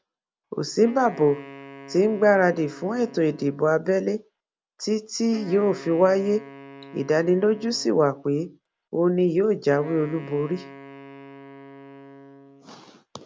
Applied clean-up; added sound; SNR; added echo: none; Wind instrument, woodwind instrument; 19 dB; none.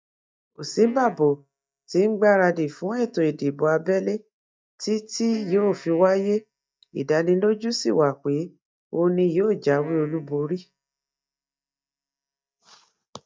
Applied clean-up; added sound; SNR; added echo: neural mask model DeepFilterNet 3.